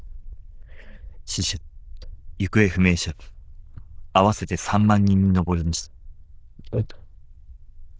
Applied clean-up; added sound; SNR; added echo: neural diffusion model UNIVERSE++.